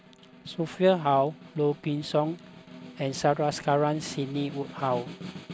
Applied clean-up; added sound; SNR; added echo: none; Snare drum; 16 dB; none.